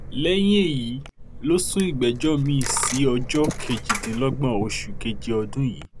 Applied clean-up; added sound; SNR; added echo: none; Coin (dropping); 7 dB; none.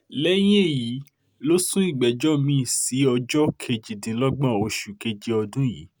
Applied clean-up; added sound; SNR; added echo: none; none; none; none.